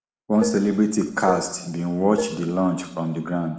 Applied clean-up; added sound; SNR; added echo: none; Dishes, pots, and pans; 10 dB; reverberation time 0.9 s.